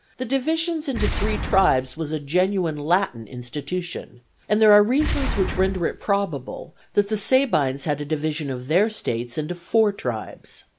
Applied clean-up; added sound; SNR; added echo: none; Boom; 7 dB; none.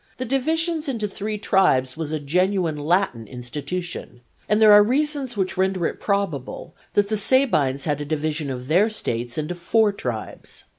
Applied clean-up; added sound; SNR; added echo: none; none; none; none.